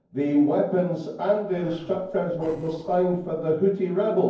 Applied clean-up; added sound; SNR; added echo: neural separator model SepFormer DNS4.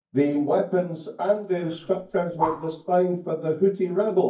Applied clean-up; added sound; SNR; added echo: neural mask model DeepFilterNet 3.